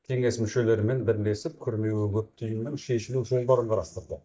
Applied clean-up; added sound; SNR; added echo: neural mask model DeepFilterNet 3.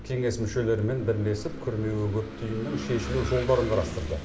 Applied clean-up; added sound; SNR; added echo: none; Engine / Vehicle; 9 dB; reverberation time 0.6 s.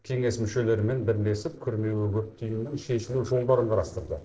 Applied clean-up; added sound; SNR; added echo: neural separator model SepFormer DNS4.